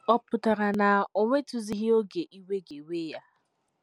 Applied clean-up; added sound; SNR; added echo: none; none; none; none.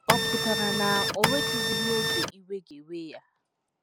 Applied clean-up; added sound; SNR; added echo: none; Printer; -5 dB; none.